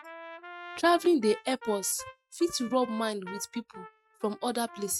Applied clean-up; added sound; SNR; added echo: neural mask model RNNoise.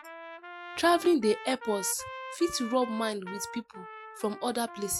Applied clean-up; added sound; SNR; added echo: none; Trumpet; 13 dB; none.